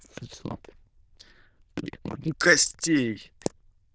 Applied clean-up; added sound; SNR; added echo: neural diffusion model UNIVERSE++.